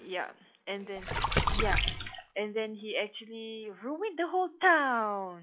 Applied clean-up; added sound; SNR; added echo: classical method log-MMSE.